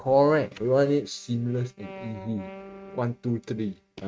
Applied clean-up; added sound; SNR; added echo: neural mask model RNNoise.